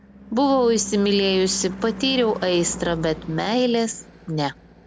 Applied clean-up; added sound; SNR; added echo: none; Car passing by / Engine / Truck; 14 dB; none.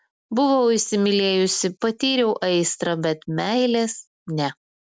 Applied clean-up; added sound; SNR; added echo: none; none; none; none.